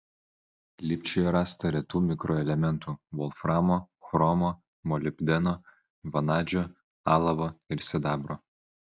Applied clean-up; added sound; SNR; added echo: none; none; none; none.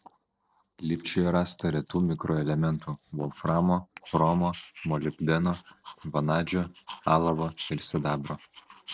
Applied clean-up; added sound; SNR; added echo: neural separator model SepFormer DNS4.